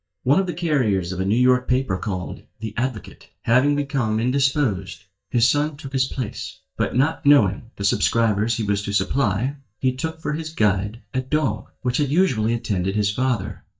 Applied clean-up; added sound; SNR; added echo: neural mask model DeepFilterNet 3.